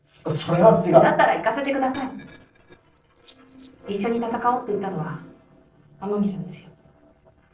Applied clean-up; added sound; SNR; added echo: neural separator model SepFormer DNS4.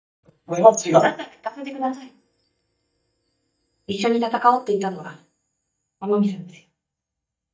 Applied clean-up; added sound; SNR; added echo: neural mask model DeepFilterNet 3.